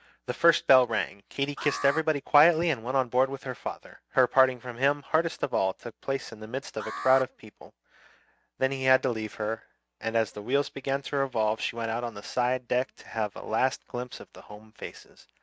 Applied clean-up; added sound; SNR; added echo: neural mask model RNNoise.